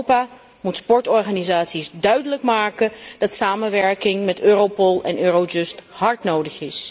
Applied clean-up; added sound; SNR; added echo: none; none; none; none.